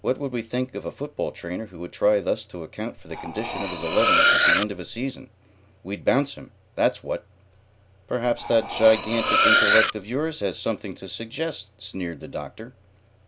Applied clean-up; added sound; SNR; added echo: none; Cutlery, silverware; -4 dB; none.